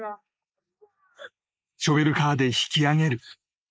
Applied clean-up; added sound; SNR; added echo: neural mask model Resemble Enhance denoiser.